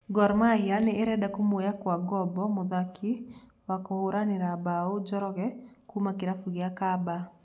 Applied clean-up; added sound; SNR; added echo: none; none; none; none.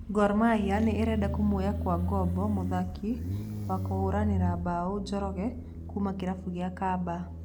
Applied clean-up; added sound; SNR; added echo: none; Motorcycle; 4 dB; none.